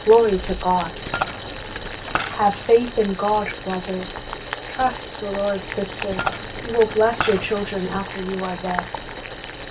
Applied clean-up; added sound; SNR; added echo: none; Coin (dropping) + Boiling; 7 dB; none.